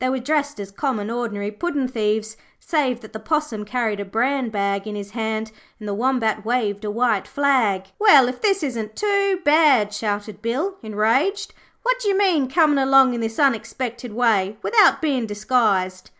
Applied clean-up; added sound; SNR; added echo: none; none; none; none.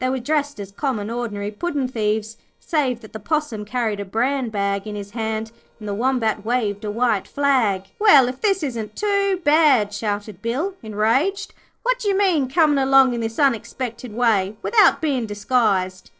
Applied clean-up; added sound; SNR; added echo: neural separator model SepFormer DNS4.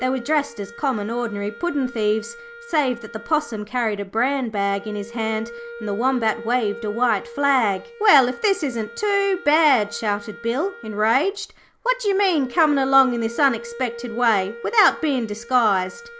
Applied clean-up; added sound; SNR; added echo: none; Wind instrument, woodwind instrument; 16 dB; none.